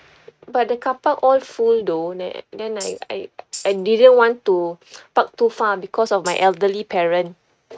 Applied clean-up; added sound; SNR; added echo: neural mask model RNNoise.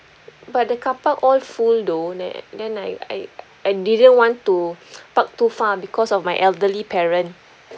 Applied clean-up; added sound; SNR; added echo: none; none; none; none.